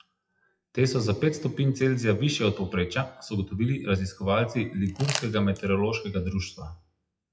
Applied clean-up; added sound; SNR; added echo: classical method WPE with log-MMSE.